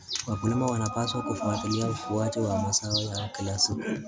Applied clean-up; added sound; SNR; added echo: none; Wind instrument, woodwind instrument; 13 dB; none.